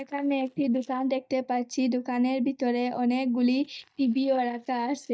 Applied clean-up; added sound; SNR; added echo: neural mask model DeepFilterNet 3.